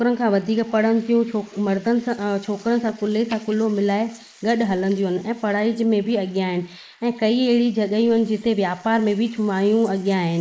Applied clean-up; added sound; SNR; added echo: neural mask model Resemble Enhance denoiser.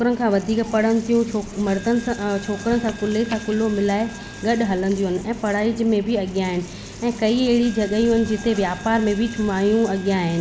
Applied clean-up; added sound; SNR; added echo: none; Coin (dropping); 19 dB; none.